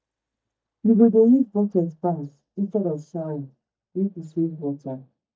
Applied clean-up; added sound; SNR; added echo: neural mask model DeepFilterNet 3.